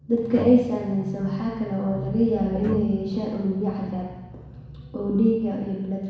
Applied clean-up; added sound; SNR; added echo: none; Bowed string instrument; 14 dB; reverberation time 1.1 s.